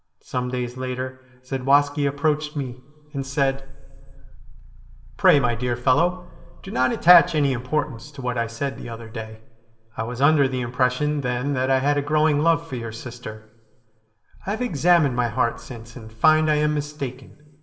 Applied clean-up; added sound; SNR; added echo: none; Idling / Car; 18 dB; reverberation time 1.0 s.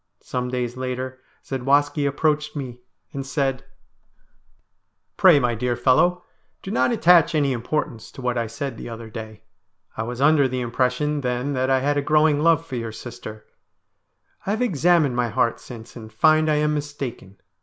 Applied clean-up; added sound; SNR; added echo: none; none; none; none.